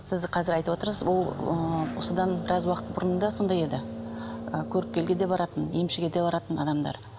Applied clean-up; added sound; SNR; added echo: none; Car passing by; 10 dB; none.